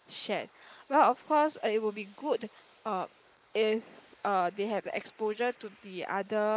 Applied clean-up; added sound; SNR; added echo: neural mask model Resemble Enhance denoiser.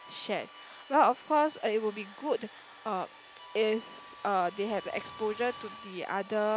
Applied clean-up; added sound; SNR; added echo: none; Bowed string instrument + Domestic sounds, home sounds; 18 dB; none.